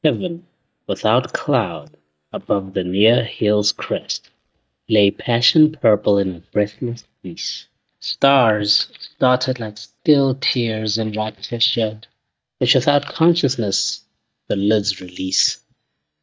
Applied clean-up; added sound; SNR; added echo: neural mask model DeepFilterNet 3.